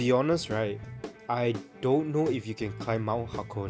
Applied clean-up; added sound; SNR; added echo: none; Guitar / Drum; 13 dB; none.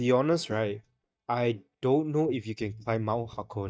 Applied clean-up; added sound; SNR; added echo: neural mask model DeepFilterNet 3.